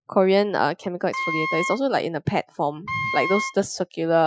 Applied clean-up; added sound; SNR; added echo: classical method Wiener filter.